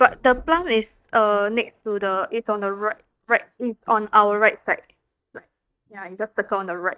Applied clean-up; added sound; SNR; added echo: neural mask model DeepFilterNet 3.